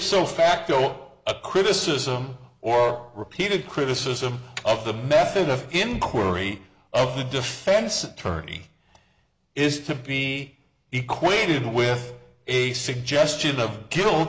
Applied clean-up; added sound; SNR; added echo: none; none; none; none.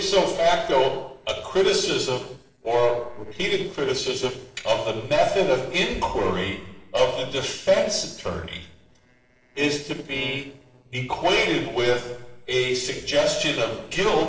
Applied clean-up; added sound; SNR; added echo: neural separator model SepFormer DNS4.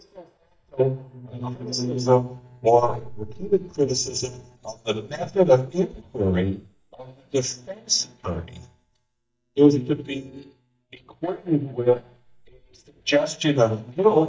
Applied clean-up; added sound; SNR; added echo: neural mask model DeepFilterNet 3.